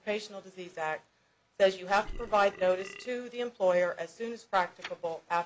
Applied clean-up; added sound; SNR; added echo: none; Burping, eructation; 13 dB; none.